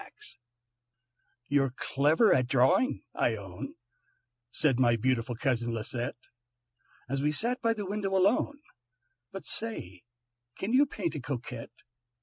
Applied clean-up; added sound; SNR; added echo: none; none; none; none.